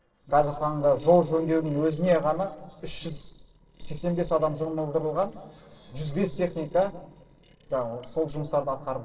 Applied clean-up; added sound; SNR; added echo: neural separator model SepFormer DNS4.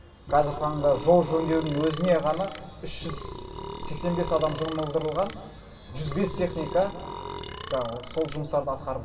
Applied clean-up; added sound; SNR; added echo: none; Burping, eructation; 12 dB; reverberation time 1.8 s.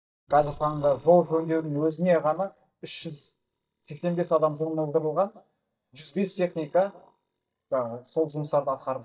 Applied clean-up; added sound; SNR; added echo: neural mask model DeepFilterNet 3.